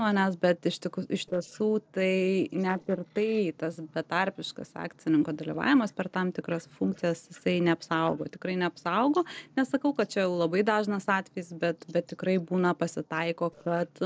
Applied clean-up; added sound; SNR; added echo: neural separator model SepFormer DNS4.